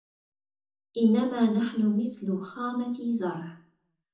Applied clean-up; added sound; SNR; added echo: none; none; none; reverberation time 0.6 s.